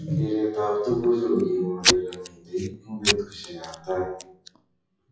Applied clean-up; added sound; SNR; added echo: classical method WPE with log-MMSE.